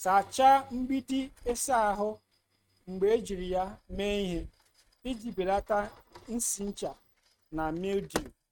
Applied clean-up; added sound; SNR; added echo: neural mask model RNNoise.